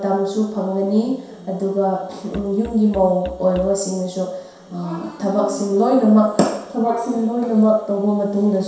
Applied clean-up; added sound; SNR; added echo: none; Musical instrument; 19 dB; reverberation time 0.7 s.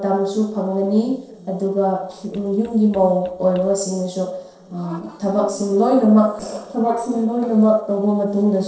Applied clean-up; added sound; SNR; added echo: neural separator model SepFormer DNS4.